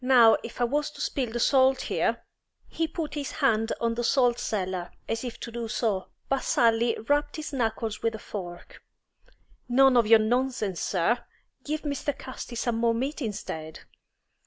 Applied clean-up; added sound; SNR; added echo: none; none; none; none.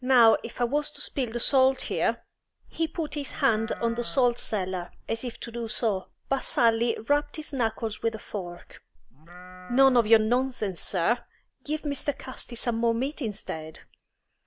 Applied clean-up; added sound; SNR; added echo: none; Livestock, farm animals, working animals; 14 dB; none.